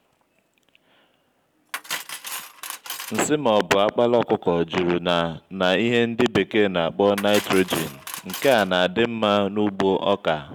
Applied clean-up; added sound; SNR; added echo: none; Cutlery, silverware; 15 dB; none.